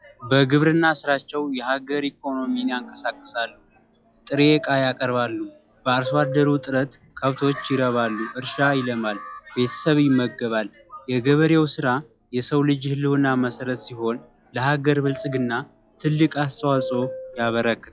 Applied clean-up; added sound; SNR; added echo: classical method log-MMSE.